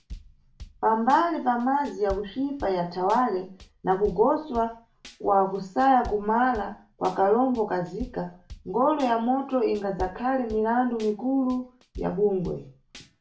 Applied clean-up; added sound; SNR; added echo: none; Drum / Drum kit; 20 dB; reverberation time 0.4 s.